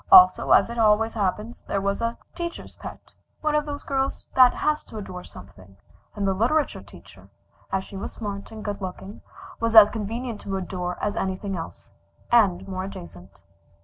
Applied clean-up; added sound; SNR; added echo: none; none; none; none.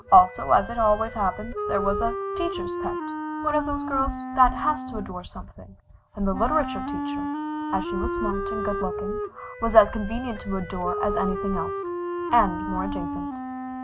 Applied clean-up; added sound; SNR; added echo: none; Wind instrument, woodwind instrument; 5 dB; none.